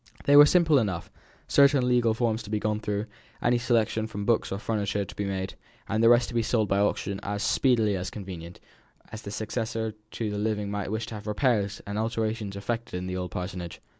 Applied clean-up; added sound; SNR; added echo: none; none; none; none.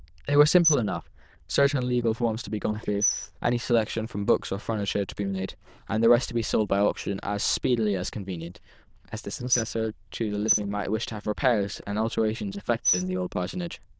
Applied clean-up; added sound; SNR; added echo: neural diffusion model UNIVERSE++.